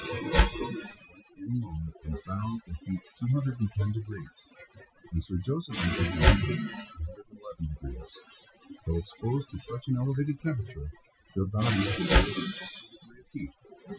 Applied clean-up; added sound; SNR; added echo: classical method Wiener filter.